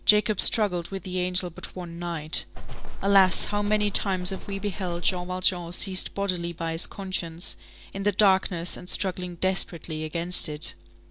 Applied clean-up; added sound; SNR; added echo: none; Livestock, farm animals, working animals; 1 dB; none.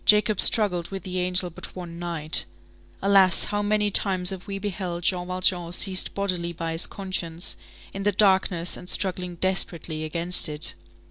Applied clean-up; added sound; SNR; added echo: none; none; none; none.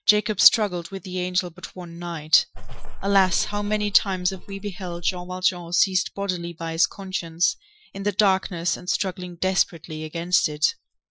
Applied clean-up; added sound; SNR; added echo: classical method Wiener filter.